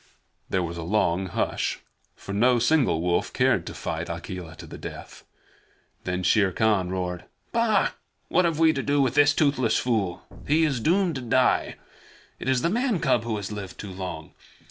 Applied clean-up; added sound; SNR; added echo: none; Explosion; 16 dB; none.